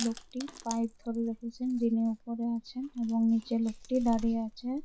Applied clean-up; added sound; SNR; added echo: none; Chewing, mastication; 15 dB; none.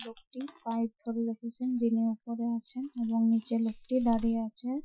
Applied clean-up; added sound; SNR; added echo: classical method Wiener filter.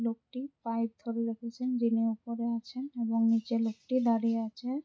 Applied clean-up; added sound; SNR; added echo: none; none; none; none.